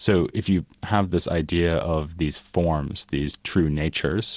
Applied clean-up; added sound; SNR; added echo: none; none; none; none.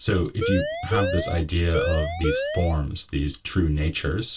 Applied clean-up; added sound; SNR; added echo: none; Siren; 2 dB; reverberation time 0.2 s.